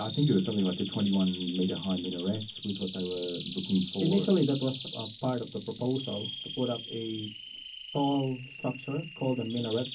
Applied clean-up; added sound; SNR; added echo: none; Bird vocalization, bird call, bird song; 9 dB; reverberation time 0.3 s.